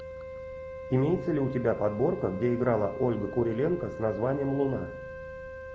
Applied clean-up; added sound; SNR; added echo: none; Wind instrument, woodwind instrument; 11 dB; none.